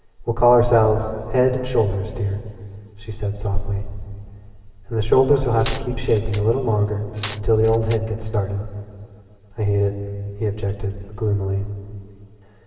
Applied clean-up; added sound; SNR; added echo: none; Glass; 16 dB; reverberation time 2.3 s.